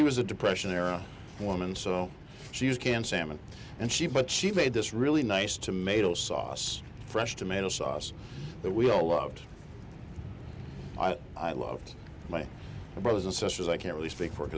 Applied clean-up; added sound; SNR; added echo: none; none; none; none.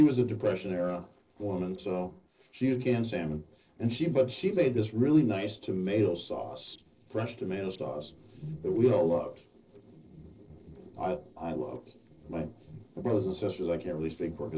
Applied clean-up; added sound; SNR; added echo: neural separator model SepFormer DNS4.